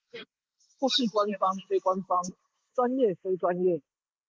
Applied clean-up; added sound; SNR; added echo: neural mask model Resemble Enhance denoiser.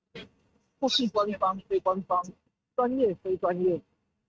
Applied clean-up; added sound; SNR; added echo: neural mask model RNNoise.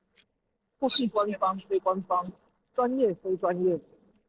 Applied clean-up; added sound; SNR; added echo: neural separator model SepFormer DNS4.